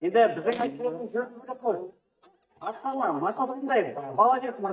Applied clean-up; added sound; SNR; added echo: neural mask model DeepFilterNet 3.